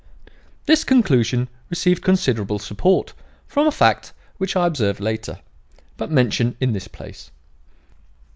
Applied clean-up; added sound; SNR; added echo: none; none; none; none.